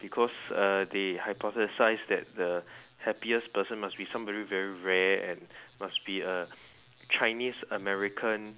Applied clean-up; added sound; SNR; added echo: none; none; none; none.